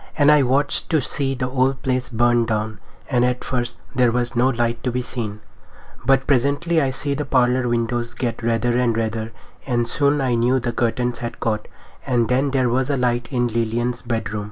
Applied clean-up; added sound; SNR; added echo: none; none; none; none.